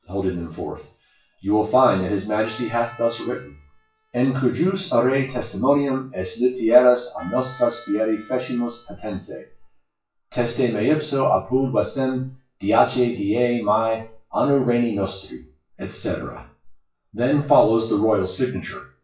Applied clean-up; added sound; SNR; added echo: classical method WPE with log-MMSE.